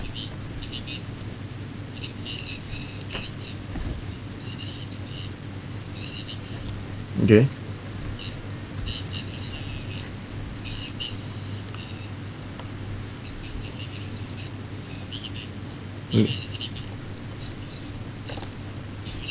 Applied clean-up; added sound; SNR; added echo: none; Wood; 18 dB; none.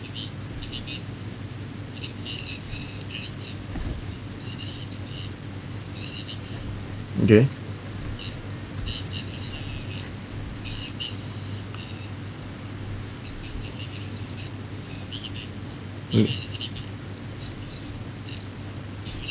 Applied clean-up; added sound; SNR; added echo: none; none; none; none.